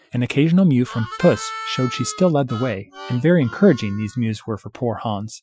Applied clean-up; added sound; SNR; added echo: classical method Wiener filter.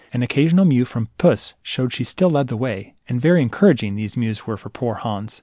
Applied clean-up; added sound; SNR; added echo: none; none; none; none.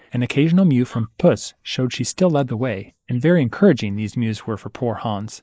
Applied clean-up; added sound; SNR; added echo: neural mask model Resemble Enhance denoiser.